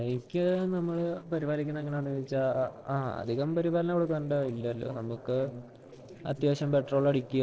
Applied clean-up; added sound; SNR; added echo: neural separator model SepFormer DNS4.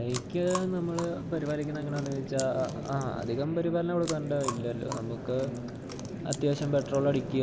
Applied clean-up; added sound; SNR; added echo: none; Chewing, mastication; 13 dB; none.